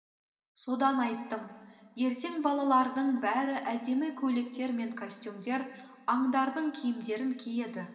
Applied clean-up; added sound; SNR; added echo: none; none; none; reverberation time 2.0 s.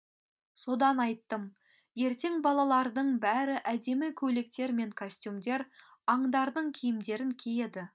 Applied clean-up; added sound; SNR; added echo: none; none; none; none.